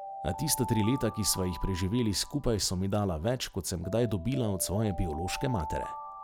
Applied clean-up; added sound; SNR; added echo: none; Alarm; 11 dB; none.